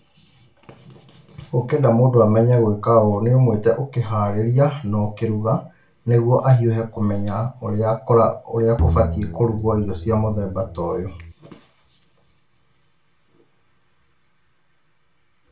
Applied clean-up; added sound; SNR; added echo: none; Bowed string instrument; 6 dB; reverberation time 0.3 s.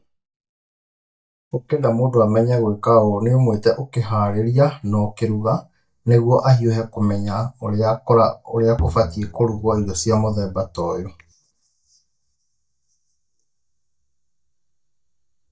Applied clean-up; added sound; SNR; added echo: neural mask model DeepFilterNet 3.